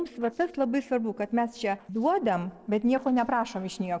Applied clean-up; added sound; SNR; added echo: neural separator model SepFormer DNS4.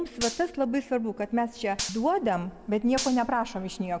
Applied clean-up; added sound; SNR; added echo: none; Gunshot, gunfire; 11 dB; none.